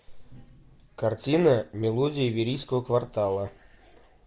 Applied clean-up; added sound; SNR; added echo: none; none; none; none.